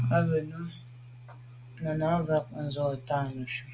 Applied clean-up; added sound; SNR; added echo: none; none; none; none.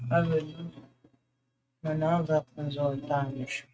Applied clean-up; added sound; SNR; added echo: neural mask model RNNoise.